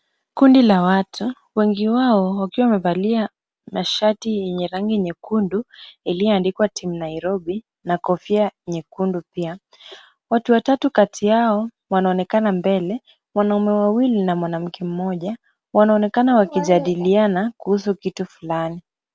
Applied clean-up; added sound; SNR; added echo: none; none; none; none.